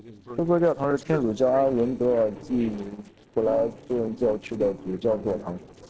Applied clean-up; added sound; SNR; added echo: neural separator model SepFormer DNS4.